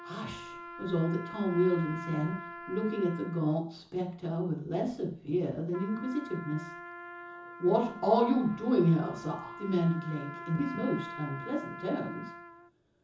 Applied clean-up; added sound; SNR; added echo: none; Trumpet; 13 dB; reverberation time 0.6 s.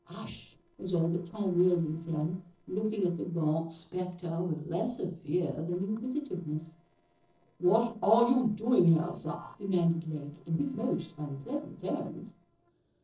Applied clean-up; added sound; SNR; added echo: neural separator model SepFormer DNS4.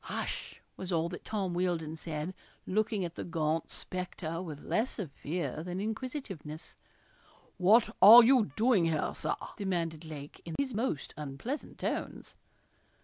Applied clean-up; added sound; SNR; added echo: none; none; none; none.